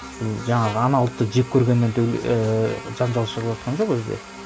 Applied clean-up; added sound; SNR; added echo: none; Organ + Buzz; 15 dB; none.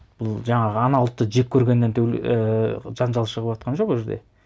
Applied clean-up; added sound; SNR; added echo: none; none; none; none.